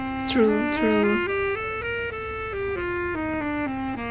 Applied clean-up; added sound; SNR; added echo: none; Wind instrument, woodwind instrument; -1 dB; none.